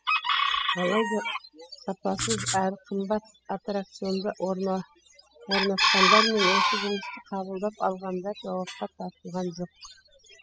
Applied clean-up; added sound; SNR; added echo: classical method spectral subtraction.